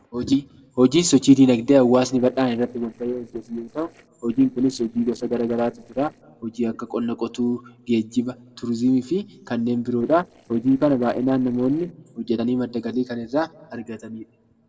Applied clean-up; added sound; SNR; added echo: neural separator model SepFormer DNS4.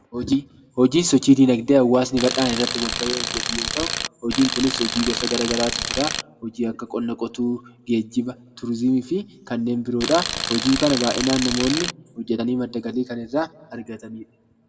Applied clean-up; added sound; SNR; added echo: none; Tools; 4 dB; reverberation time 0.2 s.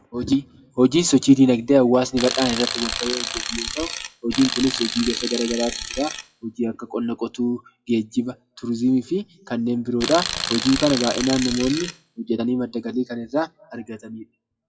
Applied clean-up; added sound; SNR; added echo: classical method WPE with log-MMSE.